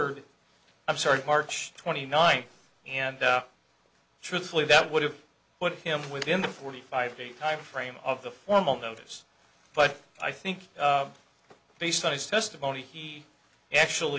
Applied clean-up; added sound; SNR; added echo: none; none; none; none.